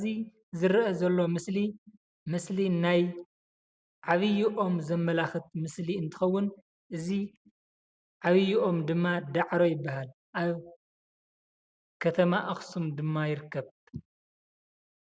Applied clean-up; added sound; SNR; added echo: none; none; none; none.